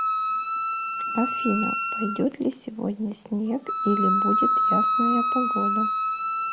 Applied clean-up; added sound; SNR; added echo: none; Wind instrument, woodwind instrument; -3 dB; none.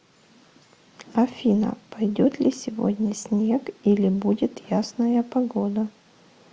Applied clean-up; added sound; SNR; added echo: none; none; none; none.